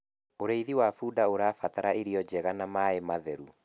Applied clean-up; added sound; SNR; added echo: none; none; none; none.